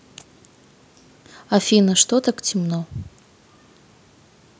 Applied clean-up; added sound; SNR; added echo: none; none; none; none.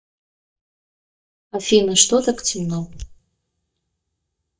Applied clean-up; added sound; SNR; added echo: neural mask model DeepFilterNet 3.